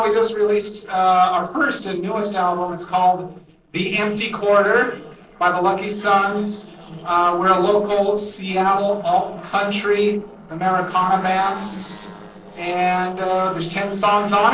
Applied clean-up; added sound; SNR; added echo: neural separator model SepFormer DNS4.